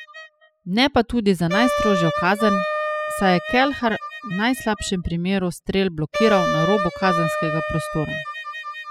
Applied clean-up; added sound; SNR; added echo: classical method spectral subtraction.